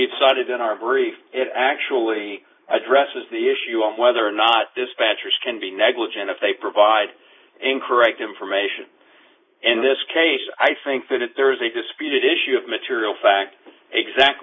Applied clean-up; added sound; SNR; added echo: neural mask model Resemble Enhance denoiser.